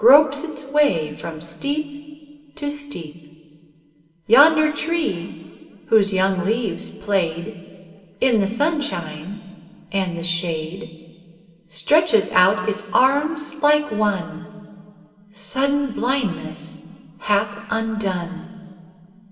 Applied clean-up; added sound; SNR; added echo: none; none; none; reverberation time 2.6 s.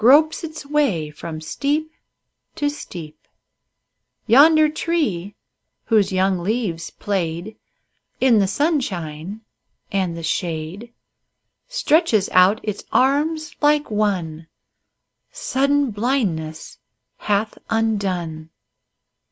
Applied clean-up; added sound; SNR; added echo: none; none; none; none.